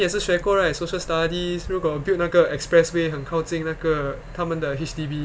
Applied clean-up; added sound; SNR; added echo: none; none; none; none.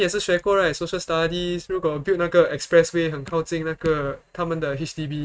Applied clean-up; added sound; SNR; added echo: neural mask model RNNoise.